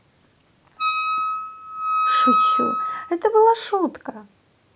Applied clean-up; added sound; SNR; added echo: none; Wind instrument, woodwind instrument; -2 dB; none.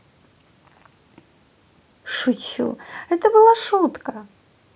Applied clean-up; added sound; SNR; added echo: none; none; none; none.